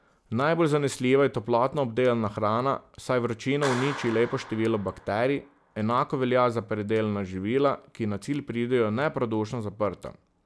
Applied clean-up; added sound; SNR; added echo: none; Clapping; 18 dB; none.